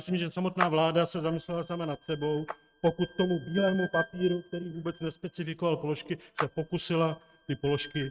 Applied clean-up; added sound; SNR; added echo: neural mask model RNNoise.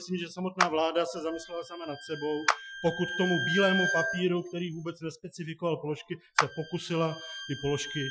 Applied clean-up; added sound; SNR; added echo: classical method Wiener filter.